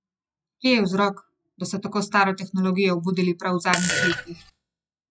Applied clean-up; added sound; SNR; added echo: classical method log-MMSE.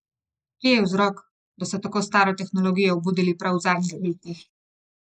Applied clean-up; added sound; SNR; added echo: neural mask model Resemble Enhance denoiser.